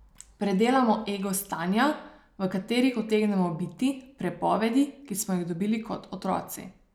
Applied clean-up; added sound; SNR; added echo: none; none; none; none.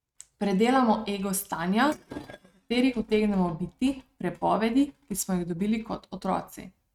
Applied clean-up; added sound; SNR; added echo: neural mask model RNNoise.